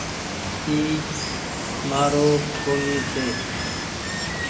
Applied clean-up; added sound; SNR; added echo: none; Water; 2 dB; reverberation time 1.2 s.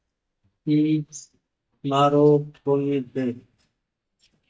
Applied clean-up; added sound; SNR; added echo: neural mask model DeepFilterNet 3.